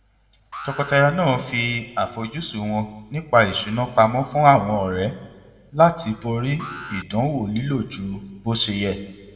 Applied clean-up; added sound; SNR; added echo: none; Alarm; 18 dB; reverberation time 1.1 s.